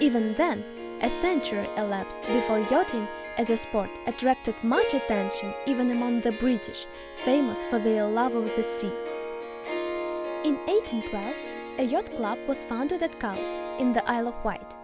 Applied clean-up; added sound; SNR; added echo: none; Harp; 6 dB; none.